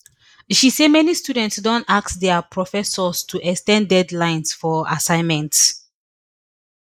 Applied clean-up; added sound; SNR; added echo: neural mask model Resemble Enhance denoiser.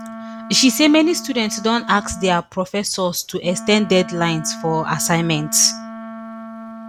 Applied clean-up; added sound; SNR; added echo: none; Wind instrument, woodwind instrument; 14 dB; none.